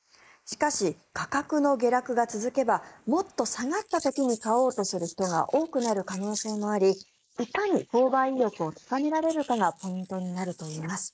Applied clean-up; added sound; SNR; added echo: neural mask model Resemble Enhance denoiser.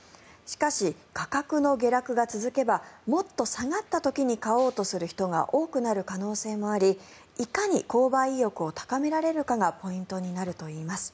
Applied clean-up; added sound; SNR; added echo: none; none; none; none.